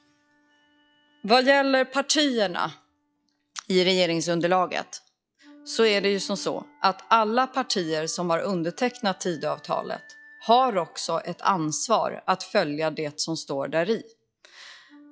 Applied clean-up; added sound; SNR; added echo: classical method log-MMSE.